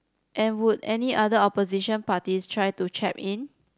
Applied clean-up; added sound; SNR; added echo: none; none; none; none.